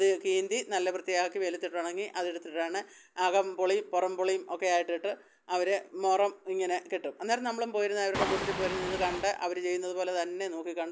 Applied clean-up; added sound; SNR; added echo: none; Waves, surf; 4 dB; none.